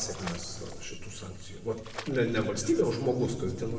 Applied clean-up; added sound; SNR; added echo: none; Water / Splash, splatter; 16 dB; reverberation time 2.0 s.